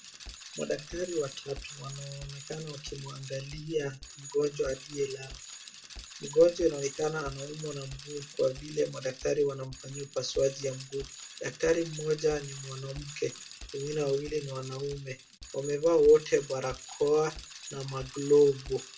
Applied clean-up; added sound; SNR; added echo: none; Bicycle; 15 dB; reverberation time 0.2 s.